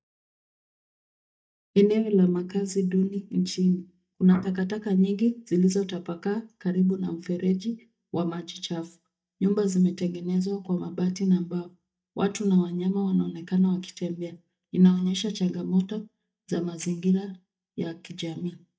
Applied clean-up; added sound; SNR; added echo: neural mask model DeepFilterNet 3.